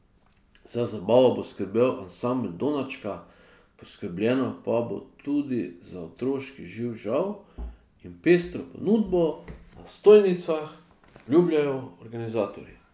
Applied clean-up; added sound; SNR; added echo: none; none; none; none.